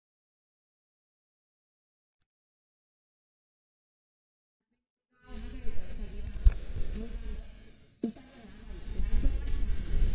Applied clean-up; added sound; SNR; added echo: neural mask model DeepFilterNet 3.